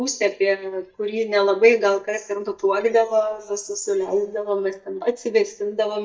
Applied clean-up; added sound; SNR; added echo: neural mask model DeepFilterNet 3.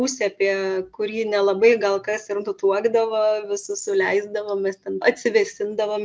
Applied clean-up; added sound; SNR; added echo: none; none; none; none.